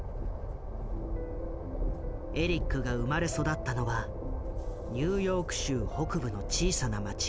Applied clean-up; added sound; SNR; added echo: none; Train; 1 dB; none.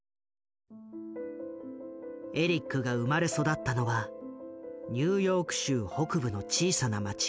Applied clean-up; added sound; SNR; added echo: none; none; none; none.